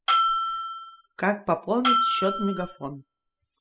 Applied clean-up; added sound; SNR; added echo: classical method spectral subtraction.